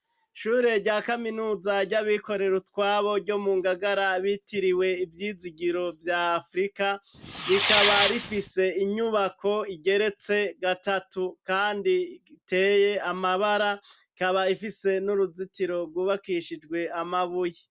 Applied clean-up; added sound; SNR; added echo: none; Fireworks; -3 dB; none.